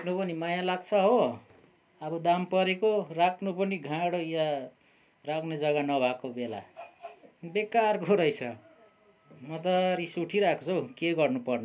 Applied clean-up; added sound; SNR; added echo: none; none; none; none.